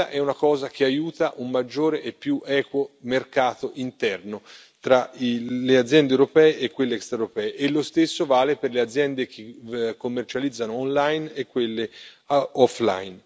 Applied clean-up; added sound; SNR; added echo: none; none; none; none.